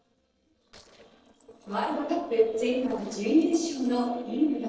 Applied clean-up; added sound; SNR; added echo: neural separator model SepFormer DNS4.